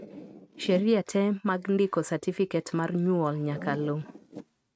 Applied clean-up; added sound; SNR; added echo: neural mask model RNNoise.